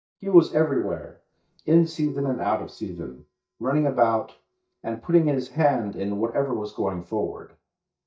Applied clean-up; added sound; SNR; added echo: neural mask model DeepFilterNet 3.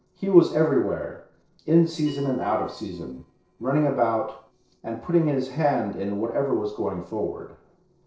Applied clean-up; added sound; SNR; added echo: neural separator model SepFormer DNS4.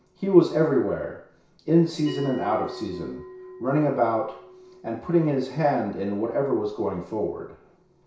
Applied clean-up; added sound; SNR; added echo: none; Bell; 19 dB; reverberation time 0.6 s.